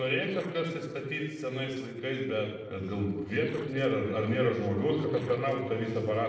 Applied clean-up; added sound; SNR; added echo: neural separator model SepFormer DNS4.